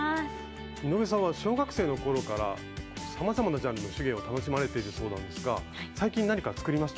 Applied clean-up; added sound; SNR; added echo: none; none; none; none.